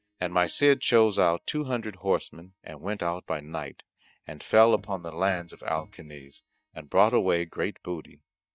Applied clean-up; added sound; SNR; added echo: neural mask model DeepFilterNet 3.